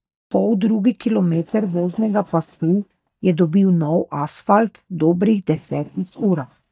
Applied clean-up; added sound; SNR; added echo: neural mask model DeepFilterNet 3.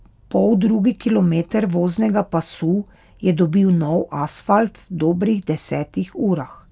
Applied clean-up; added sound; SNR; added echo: none; none; none; none.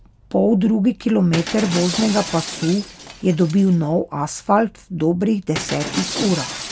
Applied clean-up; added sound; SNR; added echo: none; Shatter; 11 dB; none.